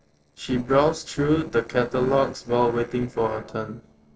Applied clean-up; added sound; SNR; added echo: neural separator model SepFormer DNS4.